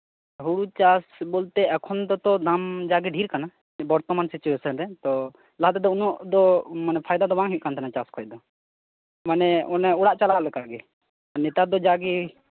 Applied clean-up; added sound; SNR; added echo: none; none; none; none.